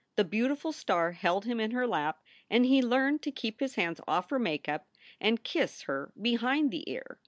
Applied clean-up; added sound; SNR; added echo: none; none; none; none.